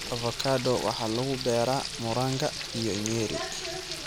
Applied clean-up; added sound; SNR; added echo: none; Frying (food); 7 dB; none.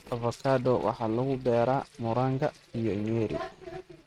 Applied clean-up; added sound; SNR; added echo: neural mask model RNNoise.